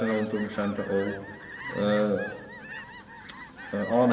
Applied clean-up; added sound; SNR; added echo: none; Fowl; 13 dB; reverberation time 1.6 s.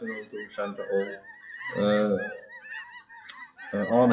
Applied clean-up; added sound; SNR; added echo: classical method WPE with log-MMSE.